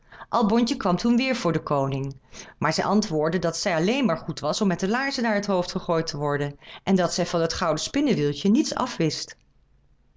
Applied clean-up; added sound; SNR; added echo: none; none; none; none.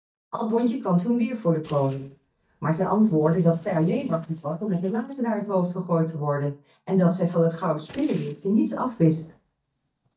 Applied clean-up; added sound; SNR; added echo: neural mask model DeepFilterNet 3.